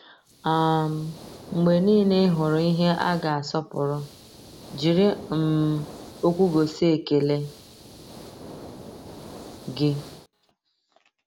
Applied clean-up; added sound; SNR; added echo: none; Hiss; 18 dB; none.